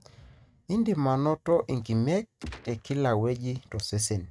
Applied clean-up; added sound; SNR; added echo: neural mask model RNNoise.